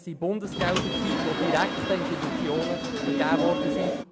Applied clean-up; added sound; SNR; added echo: none; Subway, metro, underground / Sliding door; -2 dB; none.